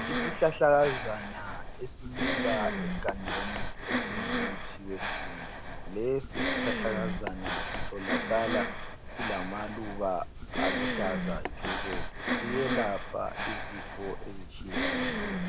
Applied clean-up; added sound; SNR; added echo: none; Breathing; -1 dB; none.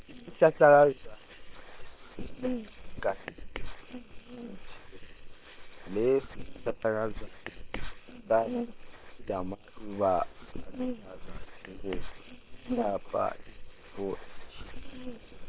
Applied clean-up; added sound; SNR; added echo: neural separator model SepFormer WHAM!.